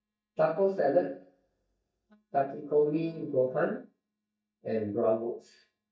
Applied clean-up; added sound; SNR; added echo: neural mask model DeepFilterNet 3.